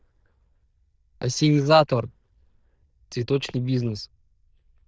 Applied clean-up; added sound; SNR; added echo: neural diffusion model UNIVERSE++.